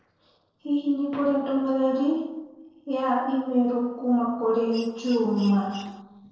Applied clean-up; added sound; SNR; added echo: neural separator model SepFormer DNS4.